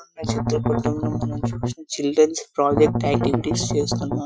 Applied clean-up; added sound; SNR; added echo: classical method Wiener filter.